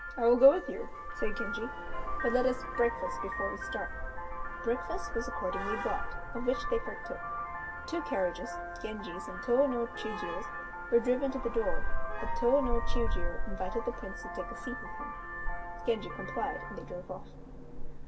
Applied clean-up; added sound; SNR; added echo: none; Vehicle horn, car horn, honking; 1 dB; reverberation time 1.8 s.